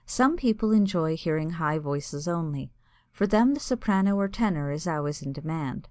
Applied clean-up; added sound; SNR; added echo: none; none; none; none.